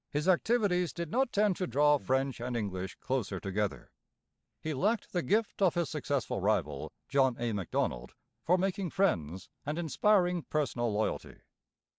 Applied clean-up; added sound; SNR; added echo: neural mask model Resemble Enhance denoiser.